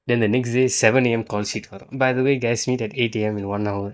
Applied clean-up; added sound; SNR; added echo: neural mask model DeepFilterNet 3.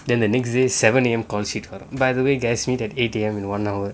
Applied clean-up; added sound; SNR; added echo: none; none; none; none.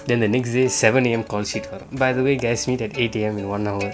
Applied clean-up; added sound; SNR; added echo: none; Plucked string instrument; 18 dB; none.